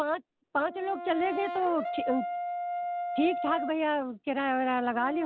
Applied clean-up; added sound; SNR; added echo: none; Brass instrument; 6 dB; none.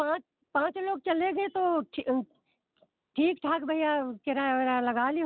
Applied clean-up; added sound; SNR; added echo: none; none; none; none.